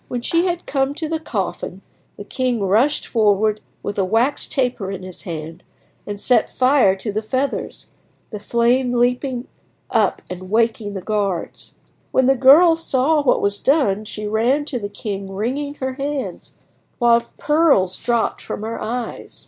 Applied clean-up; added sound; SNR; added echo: none; none; none; none.